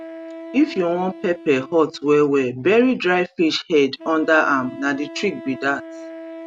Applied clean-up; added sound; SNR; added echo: none; Wind instrument, woodwind instrument; 17 dB; none.